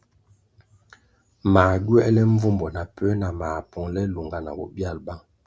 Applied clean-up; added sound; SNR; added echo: none; none; none; none.